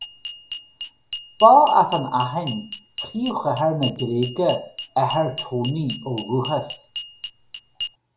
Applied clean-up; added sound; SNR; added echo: none; Glass; 13 dB; none.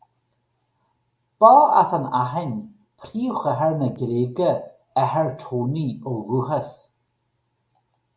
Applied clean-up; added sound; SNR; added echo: none; none; none; none.